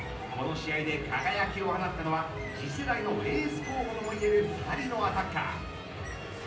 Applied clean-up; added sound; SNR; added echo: none; Bird; 15 dB; reverberation time 0.6 s.